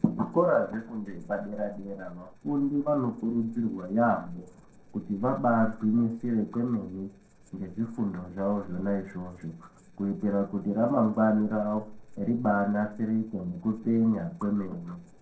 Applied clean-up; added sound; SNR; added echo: neural separator model SepFormer DNS4.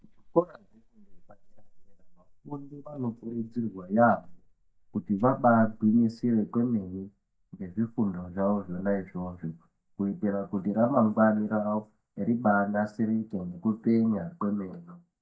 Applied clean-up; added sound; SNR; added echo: neural mask model DeepFilterNet 3.